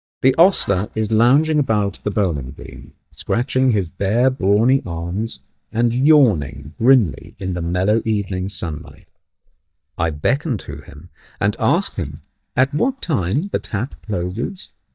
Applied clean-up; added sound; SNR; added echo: neural mask model DeepFilterNet 3.